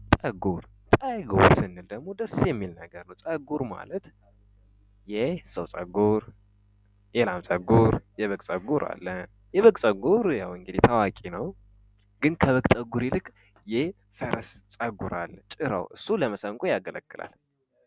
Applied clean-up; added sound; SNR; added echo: none; none; none; none.